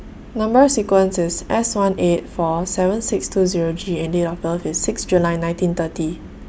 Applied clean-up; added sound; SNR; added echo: none; none; none; none.